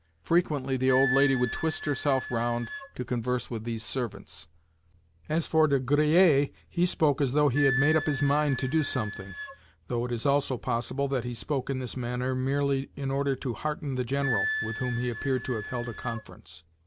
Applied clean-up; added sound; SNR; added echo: none; Wind instrument, woodwind instrument; 11 dB; none.